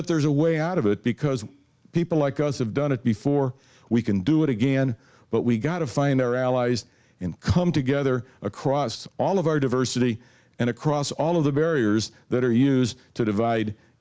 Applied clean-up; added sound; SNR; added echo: none; none; none; none.